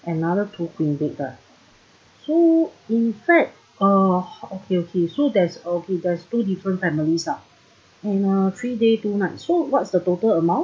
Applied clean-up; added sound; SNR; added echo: none; none; none; none.